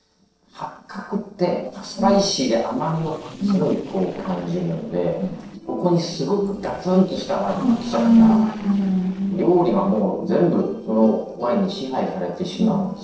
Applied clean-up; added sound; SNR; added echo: neural separator model SepFormer DNS4.